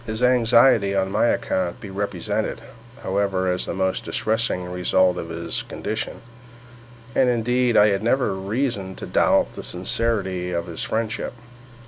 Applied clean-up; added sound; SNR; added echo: none; none; none; none.